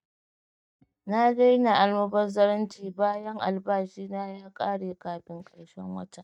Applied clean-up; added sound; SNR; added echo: neural mask model DeepFilterNet 3.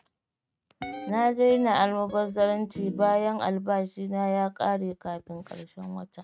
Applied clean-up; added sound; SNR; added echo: neural mask model RNNoise.